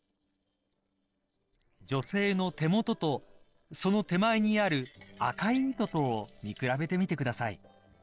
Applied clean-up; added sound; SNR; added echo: neural separator model SepFormer DNS4.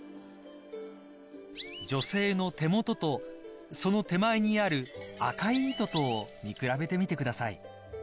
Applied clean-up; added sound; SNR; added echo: none; Chirp, tweet; 14 dB; none.